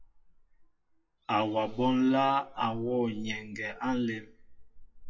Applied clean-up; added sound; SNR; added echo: classical method WPE with log-MMSE.